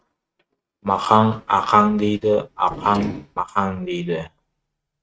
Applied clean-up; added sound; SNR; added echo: neural mask model RNNoise.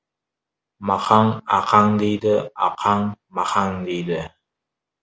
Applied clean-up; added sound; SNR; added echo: none; none; none; none.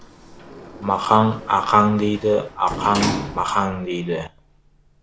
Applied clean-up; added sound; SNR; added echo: none; Sliding door; 11 dB; none.